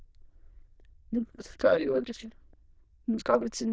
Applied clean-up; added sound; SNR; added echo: neural diffusion model UNIVERSE++.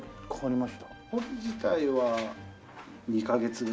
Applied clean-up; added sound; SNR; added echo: none; none; none; none.